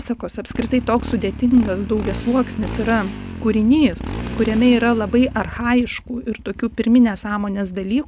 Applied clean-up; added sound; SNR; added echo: none; Motorcycle; 11 dB; none.